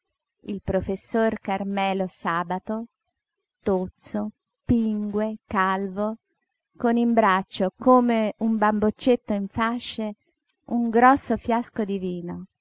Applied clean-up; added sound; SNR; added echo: none; none; none; none.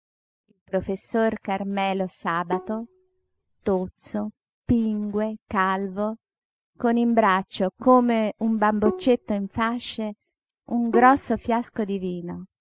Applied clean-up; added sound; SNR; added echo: neural mask model DeepFilterNet 3.